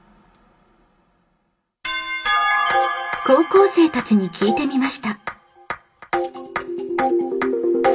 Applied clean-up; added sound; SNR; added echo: none; none; none; reverberation time 0.2 s.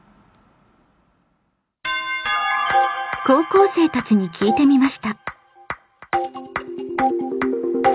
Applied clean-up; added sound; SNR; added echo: none; none; none; none.